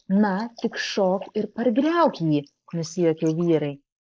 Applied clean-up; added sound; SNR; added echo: neural mask model Resemble Enhance denoiser.